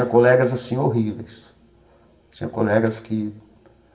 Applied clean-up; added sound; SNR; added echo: none; none; none; reverberation time 0.6 s.